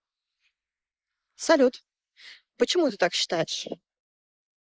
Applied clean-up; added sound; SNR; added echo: neural mask model Resemble Enhance denoiser.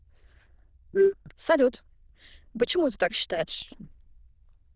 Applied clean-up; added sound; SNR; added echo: neural diffusion model UNIVERSE++.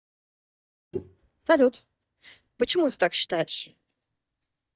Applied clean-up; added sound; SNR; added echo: neural mask model DeepFilterNet 3.